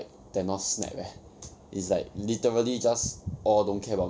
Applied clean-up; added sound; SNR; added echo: none; none; none; none.